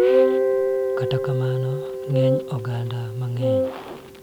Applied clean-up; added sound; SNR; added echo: none; Guitar + Wind instrument, woodwind instrument; -5 dB; none.